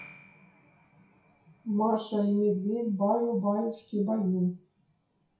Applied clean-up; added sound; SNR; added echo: classical method WPE with log-MMSE.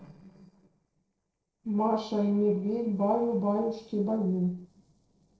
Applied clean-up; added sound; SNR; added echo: neural separator model SepFormer DNS4.